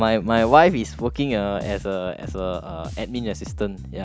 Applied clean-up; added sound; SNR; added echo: none; Bass guitar; 13 dB; none.